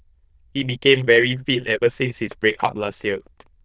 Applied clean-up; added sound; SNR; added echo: neural diffusion model UNIVERSE++.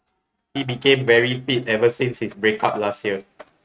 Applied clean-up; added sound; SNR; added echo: neural mask model RNNoise.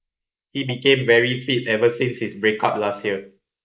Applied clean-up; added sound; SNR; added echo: neural mask model Resemble Enhance denoiser.